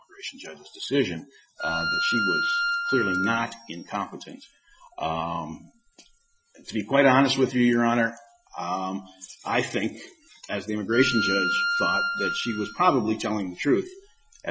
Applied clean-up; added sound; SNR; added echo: classical method Wiener filter.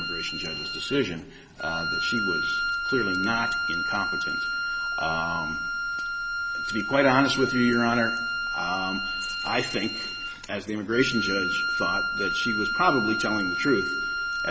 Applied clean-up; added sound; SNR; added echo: none; Wind instrument, woodwind instrument; 0 dB; none.